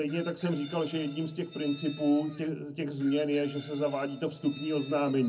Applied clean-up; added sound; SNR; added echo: none; Chicken, rooster; 19 dB; reverberation time 0.4 s.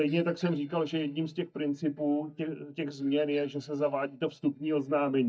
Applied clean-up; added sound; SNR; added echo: neural mask model DeepFilterNet 3.